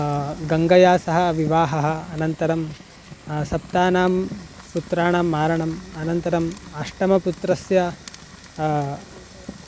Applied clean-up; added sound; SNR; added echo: none; Fire; 18 dB; none.